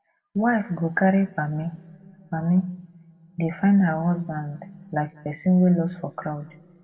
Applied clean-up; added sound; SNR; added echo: none; none; none; reverberation time 1.7 s.